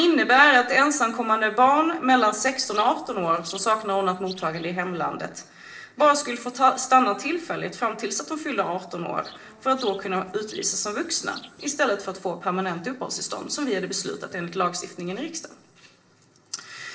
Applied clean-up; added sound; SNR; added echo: neural separator model SepFormer DNS4.